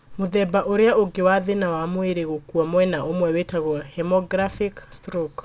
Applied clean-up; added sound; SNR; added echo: none; none; none; none.